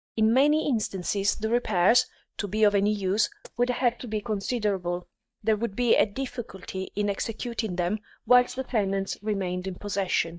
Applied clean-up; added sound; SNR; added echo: neural mask model DeepFilterNet 3.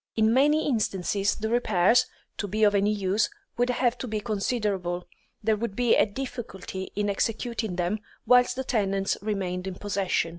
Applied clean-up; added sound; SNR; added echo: none; none; none; none.